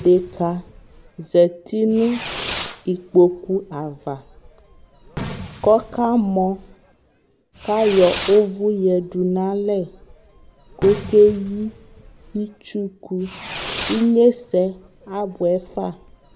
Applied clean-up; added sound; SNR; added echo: none; Fireworks; 15 dB; none.